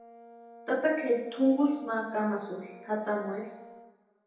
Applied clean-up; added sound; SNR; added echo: none; Brass instrument; 20 dB; reverberation time 0.9 s.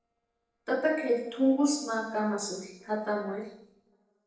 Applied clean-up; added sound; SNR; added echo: neural separator model SepFormer DNS4.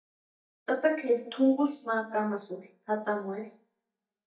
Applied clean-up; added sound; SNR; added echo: neural mask model DeepFilterNet 3.